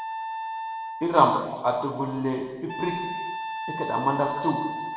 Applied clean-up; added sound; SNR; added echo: none; Wind instrument, woodwind instrument; 7 dB; reverberation time 1.2 s.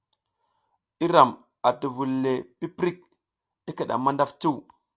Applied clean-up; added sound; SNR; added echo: none; none; none; none.